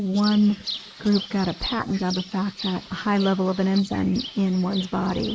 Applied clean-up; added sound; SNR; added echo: neural mask model Resemble Enhance denoiser.